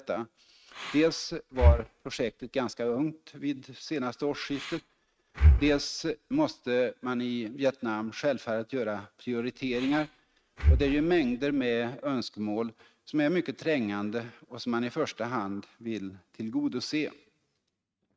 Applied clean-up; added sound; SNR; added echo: neural mask model RNNoise.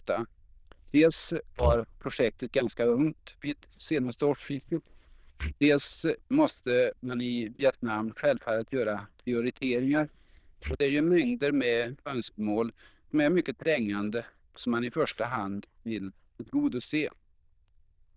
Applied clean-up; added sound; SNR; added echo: neural diffusion model UNIVERSE++.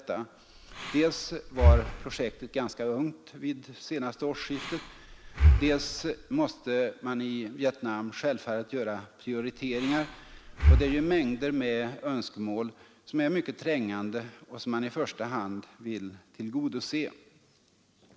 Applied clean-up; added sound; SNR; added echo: none; Breathing; -3 dB; none.